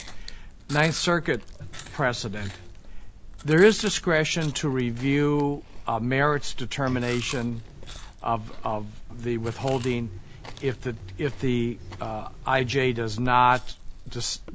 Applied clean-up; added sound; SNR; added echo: none; Chewing, mastication; 11 dB; none.